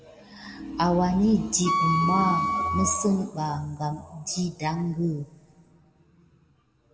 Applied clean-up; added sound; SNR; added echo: none; Wind instrument, woodwind instrument; 0 dB; reverberation time 1.1 s.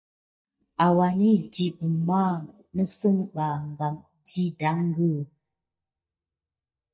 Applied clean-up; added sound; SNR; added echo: neural mask model DeepFilterNet 3.